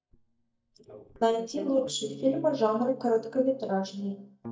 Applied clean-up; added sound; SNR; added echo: neural mask model DeepFilterNet 3.